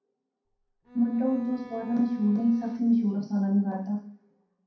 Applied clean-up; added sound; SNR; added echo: none; Bowed string instrument; 16 dB; reverberation time 0.6 s.